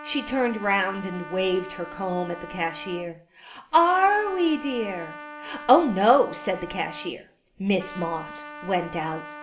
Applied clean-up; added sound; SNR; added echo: none; Trumpet; 15 dB; reverberation time 0.5 s.